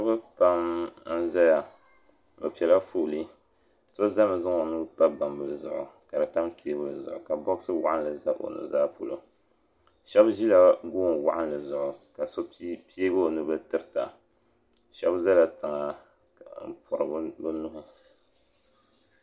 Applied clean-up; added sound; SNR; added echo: none; none; none; none.